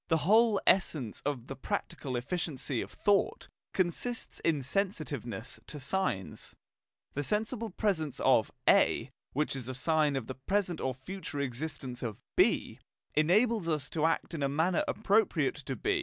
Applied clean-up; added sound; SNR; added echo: none; none; none; none.